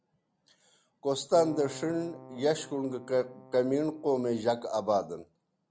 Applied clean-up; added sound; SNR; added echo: none; Keyboard (musical); 18 dB; none.